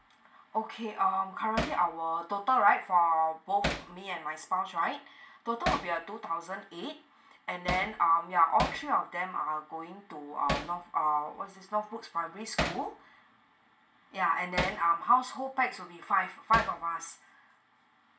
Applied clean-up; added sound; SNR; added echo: none; Hammer; 10 dB; reverberation time 0.2 s.